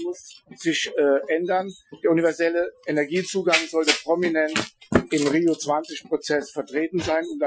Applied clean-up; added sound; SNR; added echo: classical method Wiener filter.